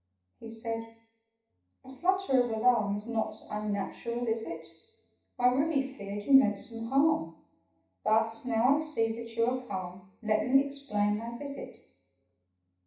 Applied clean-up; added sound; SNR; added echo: none; none; none; reverberation time 0.7 s.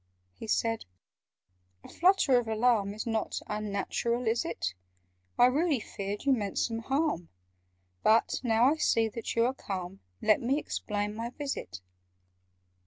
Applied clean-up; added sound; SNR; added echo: none; none; none; none.